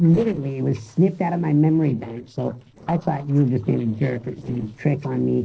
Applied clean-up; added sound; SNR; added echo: neural separator model SepFormer DNS4.